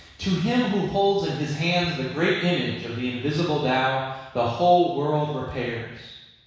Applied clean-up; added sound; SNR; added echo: none; none; none; reverberation time 1.1 s.